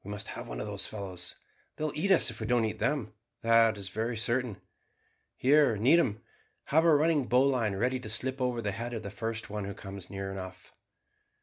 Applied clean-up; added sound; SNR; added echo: none; none; none; none.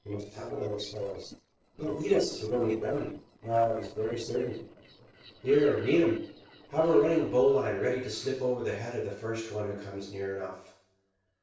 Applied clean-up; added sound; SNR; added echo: neural separator model SepFormer DNS4.